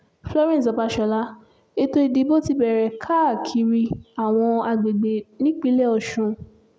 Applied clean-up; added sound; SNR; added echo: none; none; none; none.